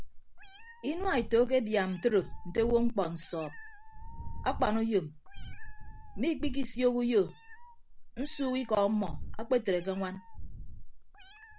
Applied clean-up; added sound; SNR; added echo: none; Meow; 6 dB; none.